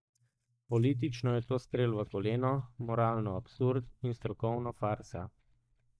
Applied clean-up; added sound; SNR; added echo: neural mask model DeepFilterNet 3.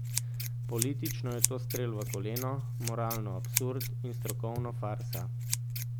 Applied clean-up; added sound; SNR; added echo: none; Scissors; -5 dB; none.